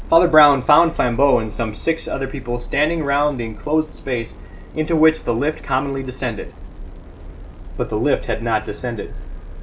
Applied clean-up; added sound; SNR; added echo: none; Subway, metro, underground; 12 dB; none.